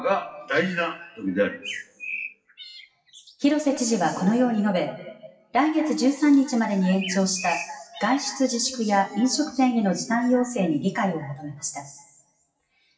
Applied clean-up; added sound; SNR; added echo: classical method WPE with log-MMSE.